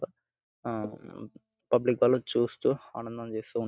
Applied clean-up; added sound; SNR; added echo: neural mask model DeepFilterNet 3.